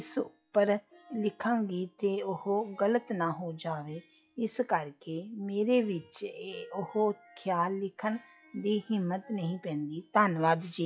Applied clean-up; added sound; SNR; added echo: classical method log-MMSE.